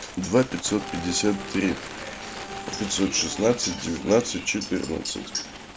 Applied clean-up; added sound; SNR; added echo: none; Bird; 13 dB; none.